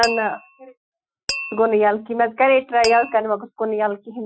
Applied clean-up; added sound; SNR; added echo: classical method Wiener filter.